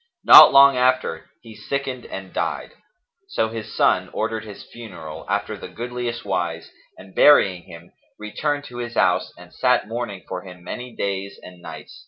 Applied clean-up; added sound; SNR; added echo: none; none; none; none.